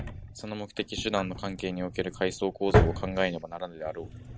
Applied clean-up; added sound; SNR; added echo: none; Drawer open or close; 0 dB; none.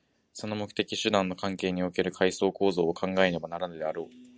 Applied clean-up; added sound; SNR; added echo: none; none; none; none.